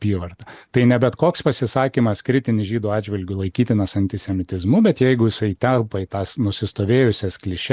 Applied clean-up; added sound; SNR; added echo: none; none; none; none.